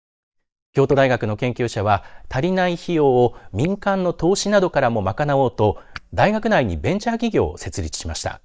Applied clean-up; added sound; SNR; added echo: neural mask model DeepFilterNet 3.